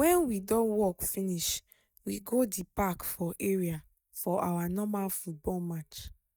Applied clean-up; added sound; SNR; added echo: neural mask model DeepFilterNet 3.